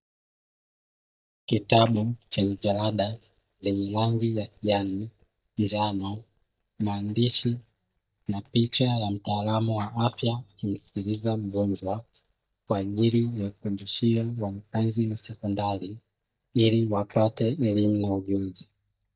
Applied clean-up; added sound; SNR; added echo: neural mask model DeepFilterNet 3.